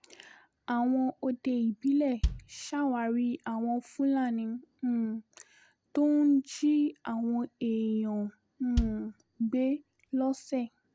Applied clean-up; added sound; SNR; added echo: none; Bass drum; 6 dB; none.